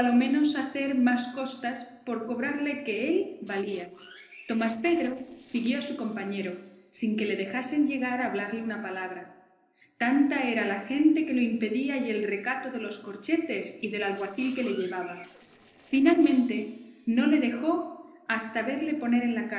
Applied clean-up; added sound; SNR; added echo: neural separator model SepFormer DNS4.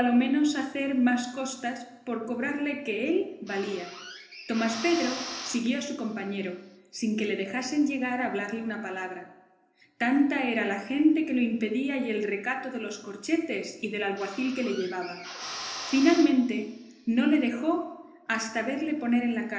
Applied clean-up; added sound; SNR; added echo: none; Drill; 13 dB; reverberation time 0.8 s.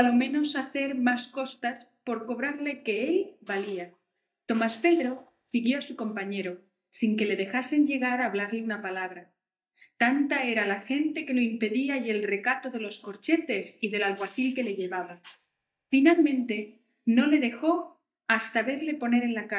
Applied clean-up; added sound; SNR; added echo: neural mask model DeepFilterNet 3.